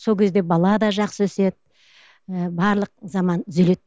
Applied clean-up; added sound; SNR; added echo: none; none; none; none.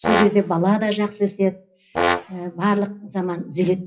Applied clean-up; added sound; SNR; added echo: classical method WPE with log-MMSE.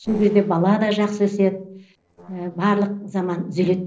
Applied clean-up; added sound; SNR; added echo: neural separator model SepFormer DNS4.